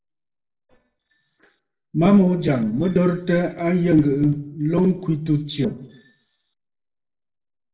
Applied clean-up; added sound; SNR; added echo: neural separator model SepFormer DNS4.